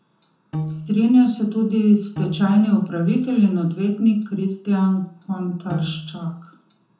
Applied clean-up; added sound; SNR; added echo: none; Piano; 9 dB; reverberation time 0.5 s.